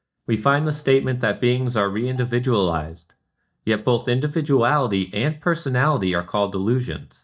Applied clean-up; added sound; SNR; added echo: neural mask model DeepFilterNet 3.